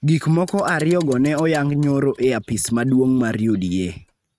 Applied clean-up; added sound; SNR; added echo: neural mask model RNNoise.